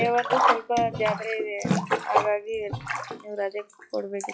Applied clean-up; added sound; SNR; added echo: classical method log-MMSE.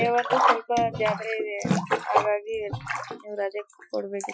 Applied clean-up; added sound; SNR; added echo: classical method Wiener filter.